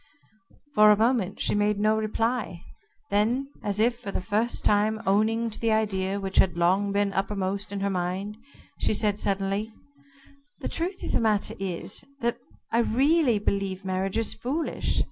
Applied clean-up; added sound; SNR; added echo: none; none; none; none.